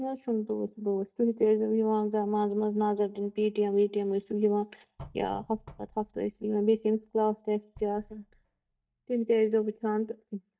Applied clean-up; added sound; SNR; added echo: neural mask model DeepFilterNet 3.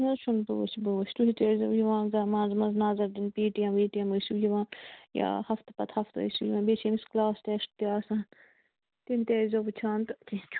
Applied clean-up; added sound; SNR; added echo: none; none; none; none.